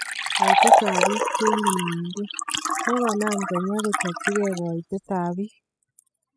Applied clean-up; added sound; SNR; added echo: classical method spectral subtraction.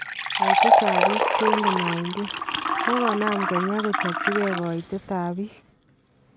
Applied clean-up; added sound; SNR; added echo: none; Liquid; -4 dB; none.